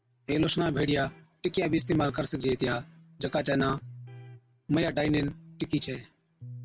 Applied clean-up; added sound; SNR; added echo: none; Electric guitar; 19 dB; none.